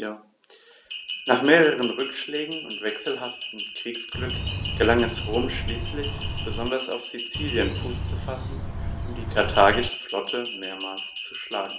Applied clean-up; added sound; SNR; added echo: none; Bird + Bell; 5 dB; none.